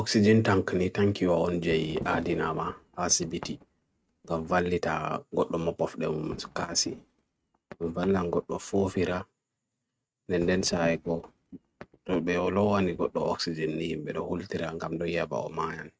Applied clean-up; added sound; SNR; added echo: neural mask model RNNoise.